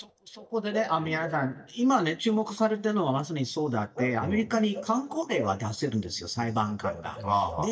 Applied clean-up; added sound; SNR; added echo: neural mask model DeepFilterNet 3.